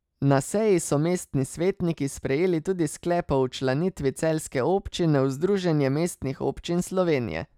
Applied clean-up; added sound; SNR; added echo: none; none; none; none.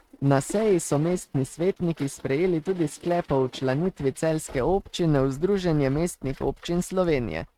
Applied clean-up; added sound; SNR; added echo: neural mask model RNNoise.